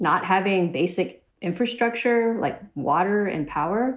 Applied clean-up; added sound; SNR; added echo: none; none; none; none.